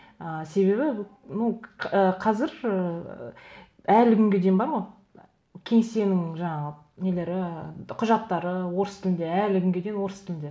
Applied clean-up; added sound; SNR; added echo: none; none; none; none.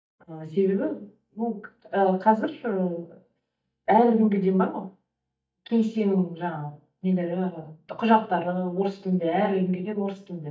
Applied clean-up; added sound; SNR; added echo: neural mask model DeepFilterNet 3.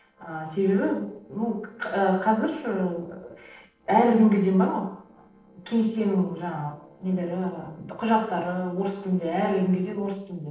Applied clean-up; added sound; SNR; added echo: neural separator model SepFormer DNS4.